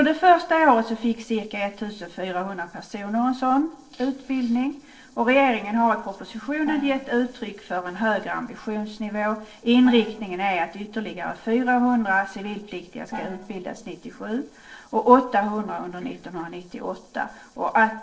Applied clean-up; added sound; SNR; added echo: neural separator model SepFormer DNS4.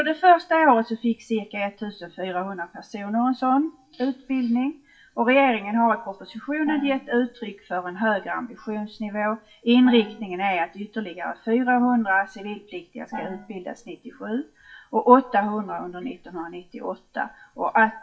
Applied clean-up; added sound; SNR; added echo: classical method WPE with log-MMSE.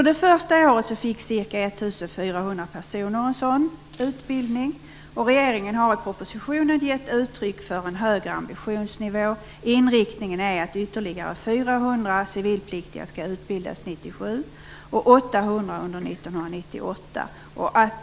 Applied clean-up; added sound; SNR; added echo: none; none; none; none.